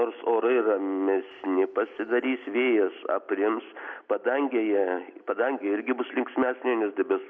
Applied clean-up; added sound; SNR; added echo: none; none; none; none.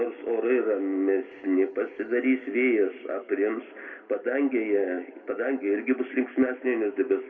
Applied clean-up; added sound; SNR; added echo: none; none; none; reverberation time 1.6 s.